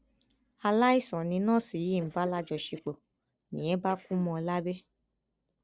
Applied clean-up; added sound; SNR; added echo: neural separator model SepFormer DNS4.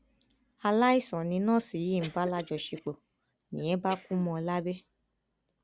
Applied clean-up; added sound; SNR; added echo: none; Cough; 19 dB; none.